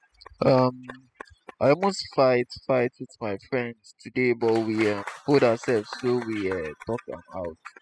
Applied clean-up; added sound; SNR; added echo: classical method spectral subtraction.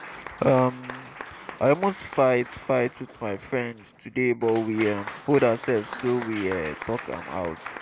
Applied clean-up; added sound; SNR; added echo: none; Applause / Crowd; 14 dB; none.